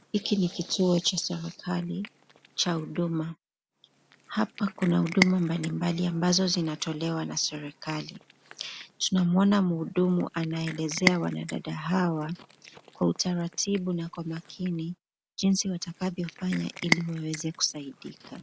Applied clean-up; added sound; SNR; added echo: none; Cat; 11 dB; none.